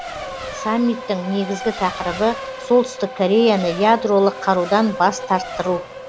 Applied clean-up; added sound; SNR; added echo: none; Race car, auto racing; 11 dB; none.